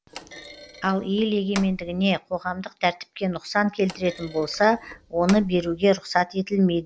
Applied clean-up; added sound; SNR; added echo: none; Thump, thud; 17 dB; none.